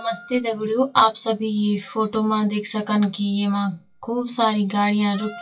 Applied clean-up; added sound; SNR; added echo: classical method WPE with log-MMSE.